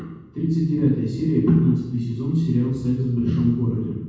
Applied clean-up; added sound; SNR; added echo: none; none; none; reverberation time 1.1 s.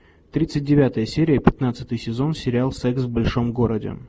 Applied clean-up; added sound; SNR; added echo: none; none; none; none.